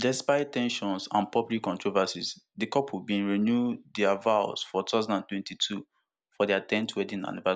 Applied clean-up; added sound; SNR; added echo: none; none; none; none.